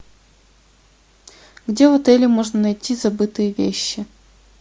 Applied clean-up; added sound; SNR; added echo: none; none; none; none.